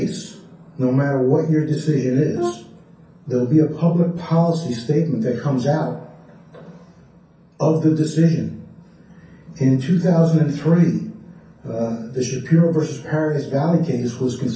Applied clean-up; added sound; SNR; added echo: none; Brass instrument; 10 dB; reverberation time 0.6 s.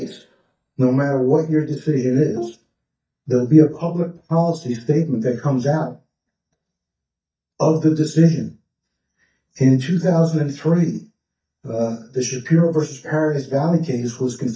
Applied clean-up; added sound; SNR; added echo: neural mask model DeepFilterNet 3.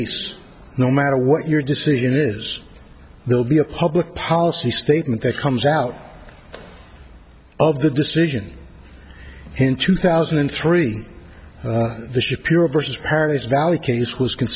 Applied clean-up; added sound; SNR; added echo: none; none; none; none.